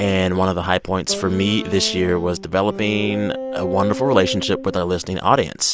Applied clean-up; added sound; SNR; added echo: none; none; none; none.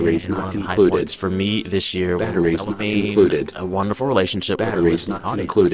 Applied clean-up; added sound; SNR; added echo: neural separator model SepFormer DNS4.